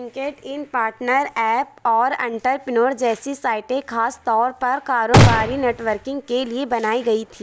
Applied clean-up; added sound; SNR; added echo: none; Gunshot, gunfire; -4 dB; none.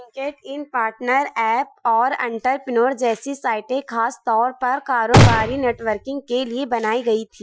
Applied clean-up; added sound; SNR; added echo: classical method Wiener filter.